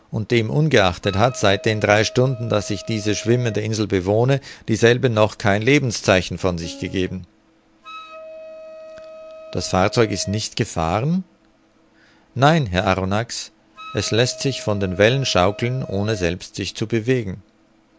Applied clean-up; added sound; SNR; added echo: none; Piano + Wind instrument, woodwind instrument; 19 dB; none.